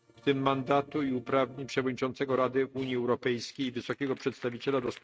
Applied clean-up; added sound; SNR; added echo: neural mask model RNNoise.